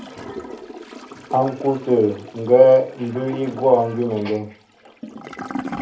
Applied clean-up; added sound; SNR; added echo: none; Toilet flush / Gurgling; 15 dB; reverberation time 0.3 s.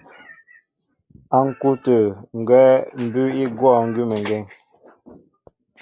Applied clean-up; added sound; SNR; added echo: none; none; none; none.